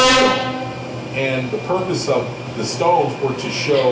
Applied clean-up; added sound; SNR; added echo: none; Subway, metro, underground; 2 dB; reverberation time 0.3 s.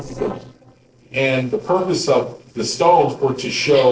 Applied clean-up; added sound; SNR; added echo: neural separator model SepFormer DNS4.